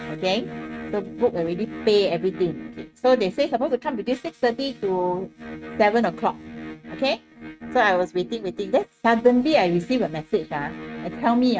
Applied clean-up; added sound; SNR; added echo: neural mask model RNNoise.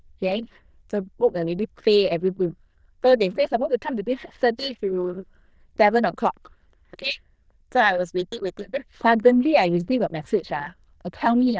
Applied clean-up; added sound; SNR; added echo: neural diffusion model UNIVERSE++.